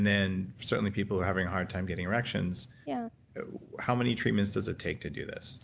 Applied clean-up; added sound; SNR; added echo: none; none; none; none.